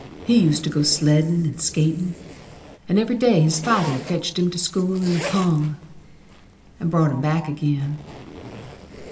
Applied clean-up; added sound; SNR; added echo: none; Zipper (clothing); 16 dB; reverberation time 1.4 s.